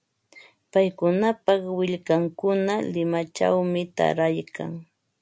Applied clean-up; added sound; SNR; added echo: none; none; none; none.